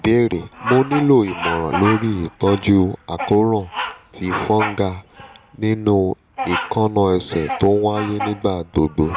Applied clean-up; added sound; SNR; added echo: none; Bird vocalization, bird call, bird song; 10 dB; none.